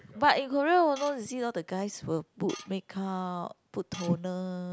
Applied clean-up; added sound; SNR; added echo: none; Tools; 19 dB; none.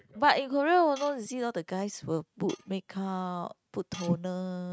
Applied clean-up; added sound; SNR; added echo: neural mask model RNNoise.